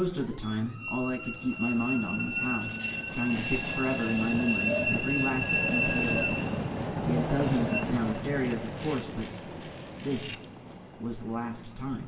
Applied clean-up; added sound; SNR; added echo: none; Train; 1 dB; reverberation time 0.9 s.